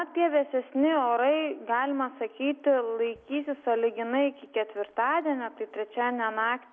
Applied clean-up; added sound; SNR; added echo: none; none; none; none.